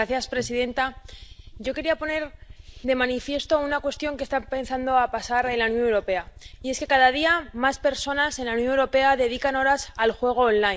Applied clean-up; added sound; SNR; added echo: none; Aircraft; 20 dB; none.